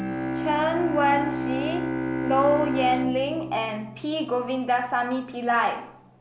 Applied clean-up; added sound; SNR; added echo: none; Bowed string instrument; 5 dB; none.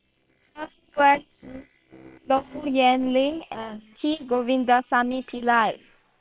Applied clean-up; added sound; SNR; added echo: neural separator model SepFormer WHAM!.